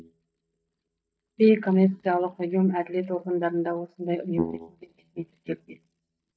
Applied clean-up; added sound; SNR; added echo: neural mask model DeepFilterNet 3.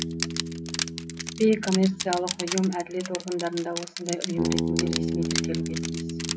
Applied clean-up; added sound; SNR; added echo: none; Bass guitar + Crushing; 1 dB; none.